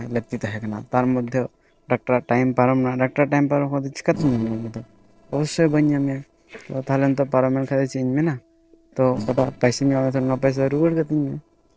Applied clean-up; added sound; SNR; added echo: neural separator model SepFormer DNS4.